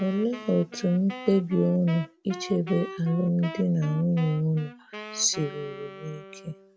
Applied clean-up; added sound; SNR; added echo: none; Wind instrument, woodwind instrument; 15 dB; none.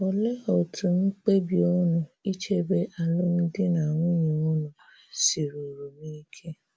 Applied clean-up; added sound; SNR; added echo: none; none; none; none.